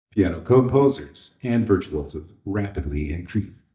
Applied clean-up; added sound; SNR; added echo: neural mask model DeepFilterNet 3.